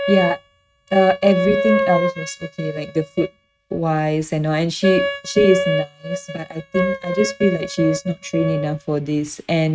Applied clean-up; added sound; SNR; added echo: neural mask model RNNoise.